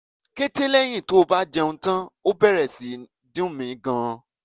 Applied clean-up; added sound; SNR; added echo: none; none; none; none.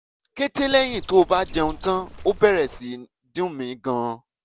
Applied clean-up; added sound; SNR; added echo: none; Bird; 14 dB; none.